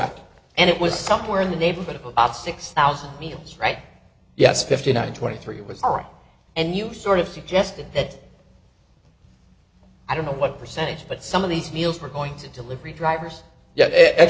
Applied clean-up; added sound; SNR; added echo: none; none; none; none.